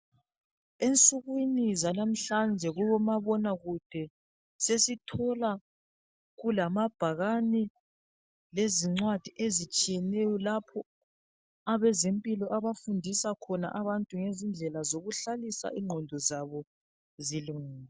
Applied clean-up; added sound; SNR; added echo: none; none; none; none.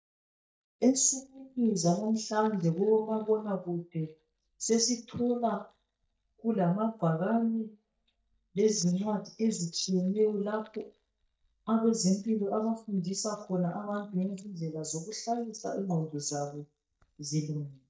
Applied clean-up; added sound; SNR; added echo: neural mask model DeepFilterNet 3.